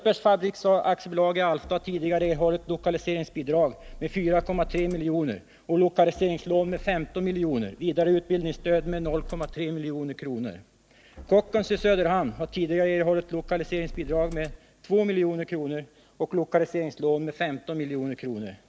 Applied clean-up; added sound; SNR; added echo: none; Motor vehicle (road); 15 dB; none.